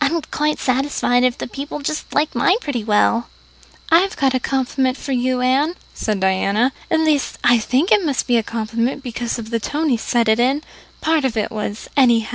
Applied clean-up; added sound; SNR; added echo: none; none; none; none.